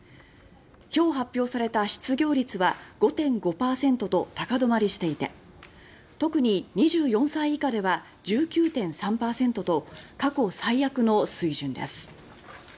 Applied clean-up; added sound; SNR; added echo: none; none; none; none.